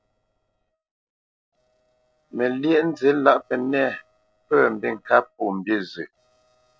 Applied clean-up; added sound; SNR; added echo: neural separator model SepFormer DNS4.